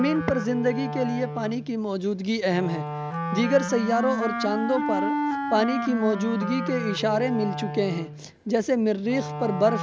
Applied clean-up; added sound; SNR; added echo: none; Wind instrument, woodwind instrument; 5 dB; none.